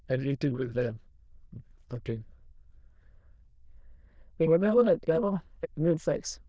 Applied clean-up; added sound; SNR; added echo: neural diffusion model UNIVERSE++.